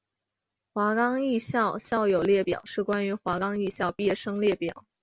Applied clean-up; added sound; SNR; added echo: none; none; none; none.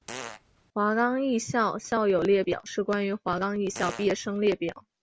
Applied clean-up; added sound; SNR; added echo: none; Fart; 14 dB; none.